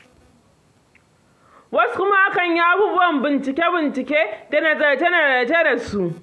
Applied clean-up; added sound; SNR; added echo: none; none; none; none.